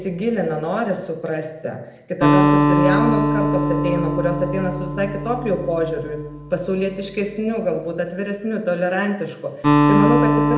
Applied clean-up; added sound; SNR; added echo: none; Acoustic guitar; -2 dB; reverberation time 0.8 s.